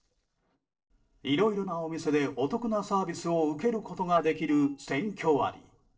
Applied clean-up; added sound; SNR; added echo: neural separator model SepFormer DNS4.